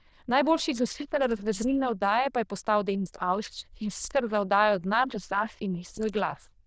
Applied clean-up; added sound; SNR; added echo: neural diffusion model UNIVERSE++.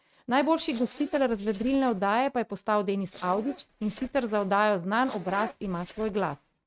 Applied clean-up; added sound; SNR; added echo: neural mask model RNNoise.